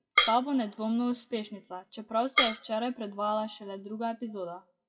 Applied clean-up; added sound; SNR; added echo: classical method WPE with log-MMSE.